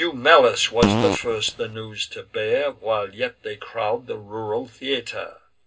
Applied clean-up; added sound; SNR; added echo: none; Fart; 1 dB; reverberation time 0.2 s.